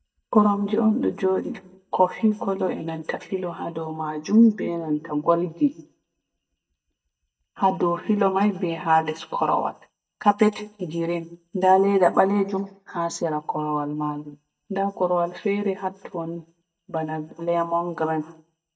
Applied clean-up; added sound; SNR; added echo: neural mask model DeepFilterNet 3.